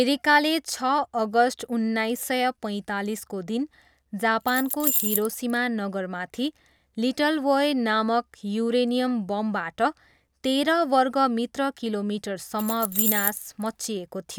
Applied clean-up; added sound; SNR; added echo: none; Keys jangling; 3 dB; none.